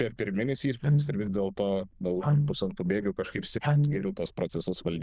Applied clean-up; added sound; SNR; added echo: neural diffusion model UNIVERSE++.